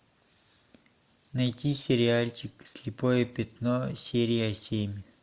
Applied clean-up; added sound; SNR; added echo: none; none; none; none.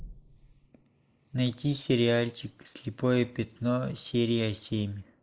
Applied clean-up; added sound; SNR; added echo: neural mask model Resemble Enhance denoiser.